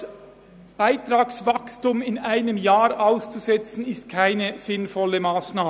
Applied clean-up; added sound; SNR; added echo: none; none; none; none.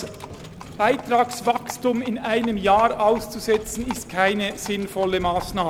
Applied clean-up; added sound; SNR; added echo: none; Livestock, farm animals, working animals; 15 dB; none.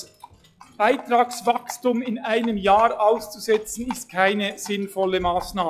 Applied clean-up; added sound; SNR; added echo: classical method log-MMSE.